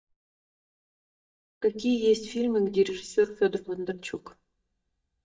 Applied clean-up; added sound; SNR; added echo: neural mask model DeepFilterNet 3.